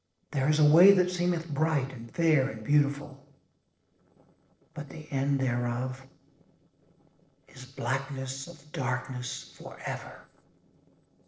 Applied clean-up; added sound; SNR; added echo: neural separator model SepFormer DNS4.